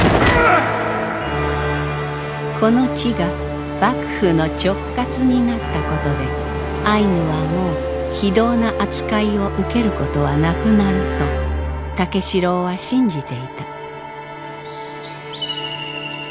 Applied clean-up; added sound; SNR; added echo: none; none; none; none.